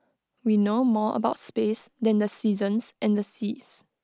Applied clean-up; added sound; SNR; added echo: none; none; none; none.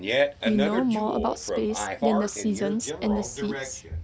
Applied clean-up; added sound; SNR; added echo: none; Fart; 2 dB; none.